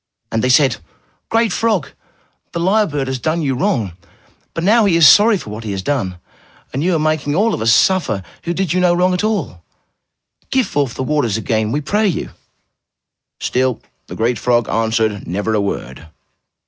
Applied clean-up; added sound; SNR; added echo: none; none; none; none.